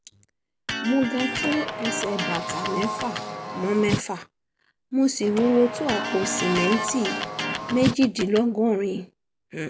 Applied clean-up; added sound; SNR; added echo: none; Car + Electric guitar; 4 dB; none.